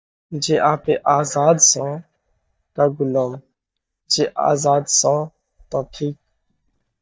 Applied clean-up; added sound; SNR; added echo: neural mask model DeepFilterNet 3.